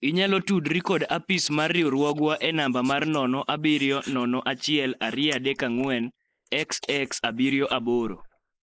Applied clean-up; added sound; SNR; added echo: neural mask model Resemble Enhance denoiser.